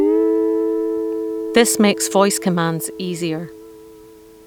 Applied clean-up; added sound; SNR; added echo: none; Guitar; 1 dB; none.